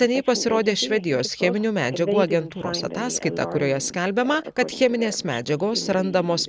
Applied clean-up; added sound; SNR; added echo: none; none; none; none.